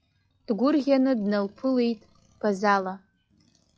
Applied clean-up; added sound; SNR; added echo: classical method log-MMSE.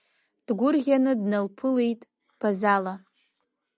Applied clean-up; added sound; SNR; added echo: none; none; none; none.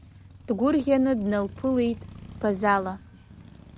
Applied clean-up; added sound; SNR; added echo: none; Motorcycle; 18 dB; none.